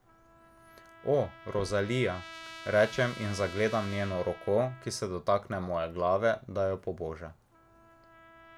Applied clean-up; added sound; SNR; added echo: none; Trumpet; 18 dB; none.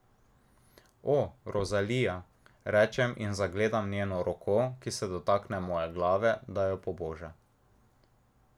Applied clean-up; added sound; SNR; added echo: none; none; none; none.